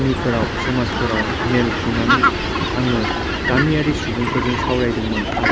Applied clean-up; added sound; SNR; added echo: none; Fowl; -1 dB; none.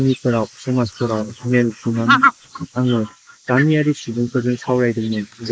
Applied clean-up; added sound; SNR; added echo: neural mask model Resemble Enhance denoiser.